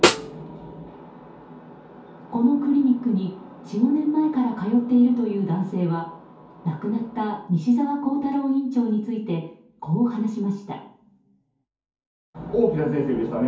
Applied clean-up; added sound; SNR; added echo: none; Snare drum; 1 dB; reverberation time 0.6 s.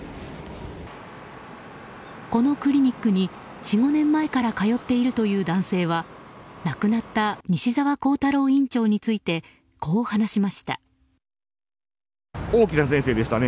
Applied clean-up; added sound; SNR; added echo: none; none; none; none.